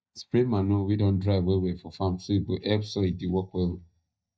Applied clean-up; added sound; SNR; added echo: neural mask model DeepFilterNet 3.